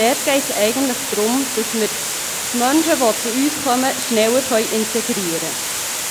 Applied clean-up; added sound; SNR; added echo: none; Water; 4 dB; none.